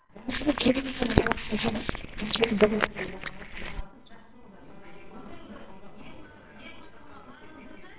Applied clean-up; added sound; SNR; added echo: neural separator model SepFormer WHAMR!.